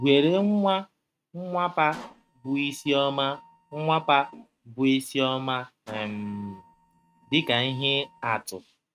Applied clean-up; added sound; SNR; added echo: neural mask model RNNoise.